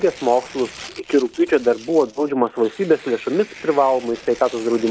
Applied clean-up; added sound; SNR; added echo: none; Tearing; 20 dB; none.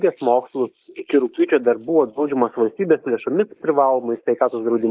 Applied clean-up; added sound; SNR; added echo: neural mask model Resemble Enhance denoiser.